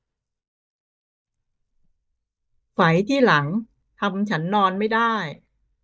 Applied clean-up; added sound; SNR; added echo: neural mask model DeepFilterNet 3.